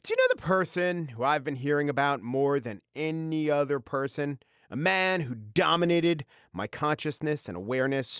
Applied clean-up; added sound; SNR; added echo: none; none; none; none.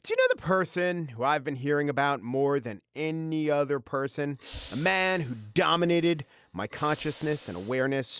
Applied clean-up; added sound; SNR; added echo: none; Hiss / Breathing; 19 dB; none.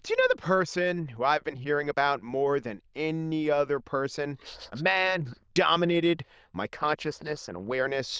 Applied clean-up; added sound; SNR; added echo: neural diffusion model UNIVERSE++.